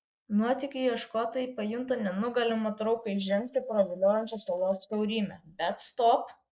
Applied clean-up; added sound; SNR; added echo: neural mask model Resemble Enhance denoiser.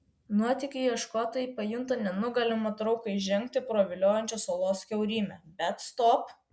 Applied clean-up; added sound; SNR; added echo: none; none; none; none.